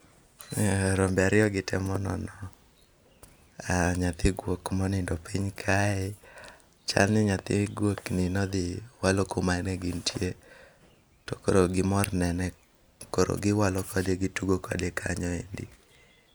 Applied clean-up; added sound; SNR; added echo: none; none; none; none.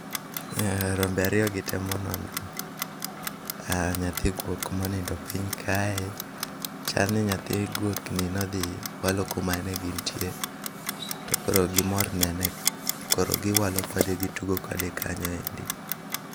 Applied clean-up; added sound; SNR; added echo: none; Clock; 4 dB; none.